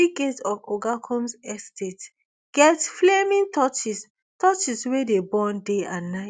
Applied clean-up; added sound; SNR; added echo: none; none; none; none.